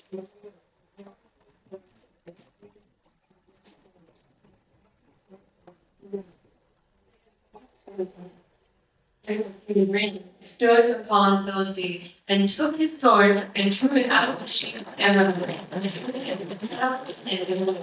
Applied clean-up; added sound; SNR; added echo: neural mask model DeepFilterNet 3.